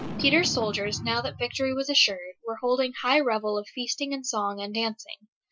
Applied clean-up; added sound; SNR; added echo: classical method Wiener filter.